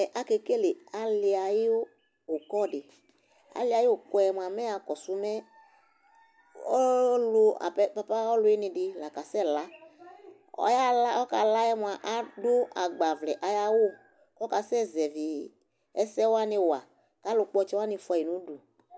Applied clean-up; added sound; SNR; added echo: none; none; none; none.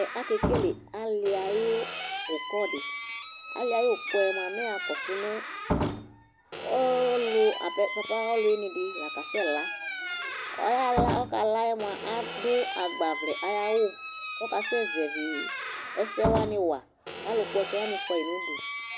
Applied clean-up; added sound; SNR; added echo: none; Squeak / Slam; 4 dB; none.